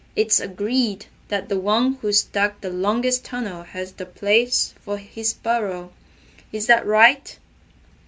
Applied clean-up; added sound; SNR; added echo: none; none; none; none.